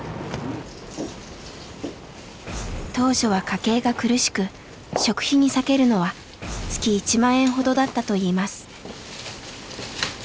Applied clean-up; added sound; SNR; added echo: none; Boom; 17 dB; none.